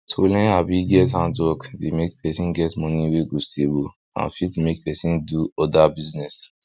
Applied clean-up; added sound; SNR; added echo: neural mask model RNNoise.